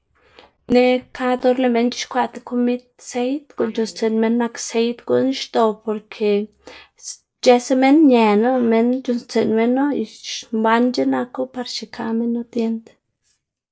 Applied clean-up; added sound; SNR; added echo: neural mask model Resemble Enhance denoiser.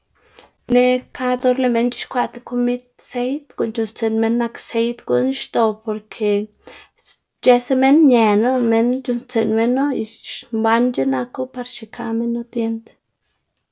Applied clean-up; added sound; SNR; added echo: none; none; none; none.